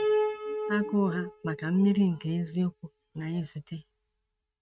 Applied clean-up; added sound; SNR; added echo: neural mask model RNNoise.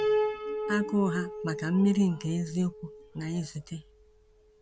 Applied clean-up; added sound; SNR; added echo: none; Piano; 5 dB; none.